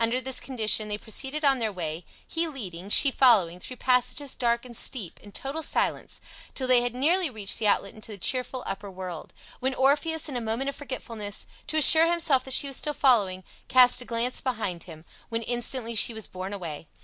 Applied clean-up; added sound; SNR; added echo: none; none; none; none.